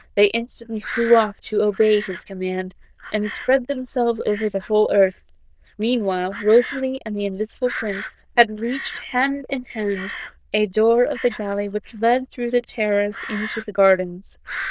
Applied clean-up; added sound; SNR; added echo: neural diffusion model UNIVERSE++.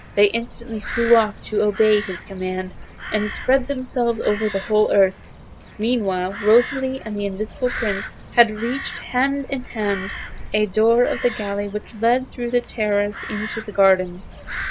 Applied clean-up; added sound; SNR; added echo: none; Crow; 12 dB; none.